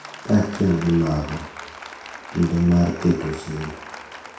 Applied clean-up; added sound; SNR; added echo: none; Applause; 15 dB; reverberation time 0.7 s.